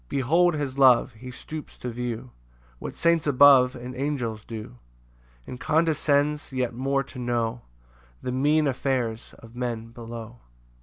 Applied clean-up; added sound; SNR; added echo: none; none; none; none.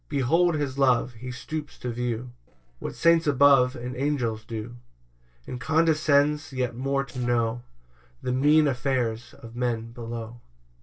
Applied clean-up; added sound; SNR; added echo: neural separator model SepFormer DNS4.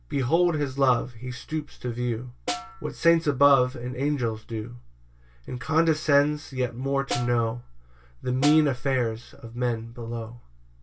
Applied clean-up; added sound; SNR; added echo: none; Snare drum; 11 dB; reverberation time 0.1 s.